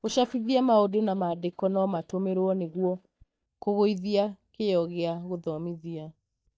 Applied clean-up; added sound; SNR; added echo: neural mask model DeepFilterNet 3.